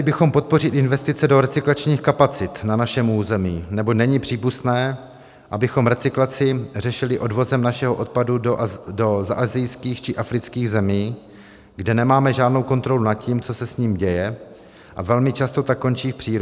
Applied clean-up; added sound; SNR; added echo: none; none; none; none.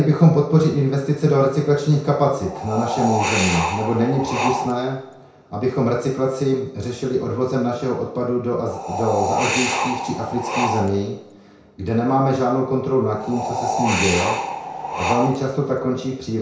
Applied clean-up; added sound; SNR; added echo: none; Wind; 4 dB; reverberation time 0.5 s.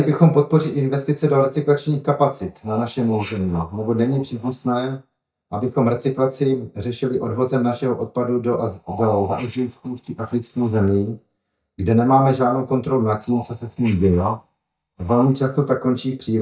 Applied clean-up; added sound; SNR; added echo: neural mask model DeepFilterNet 3.